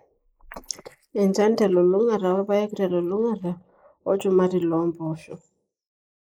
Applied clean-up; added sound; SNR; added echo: neural mask model Resemble Enhance denoiser.